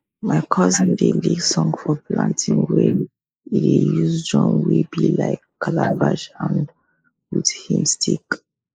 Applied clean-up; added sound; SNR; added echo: neural mask model Resemble Enhance denoiser.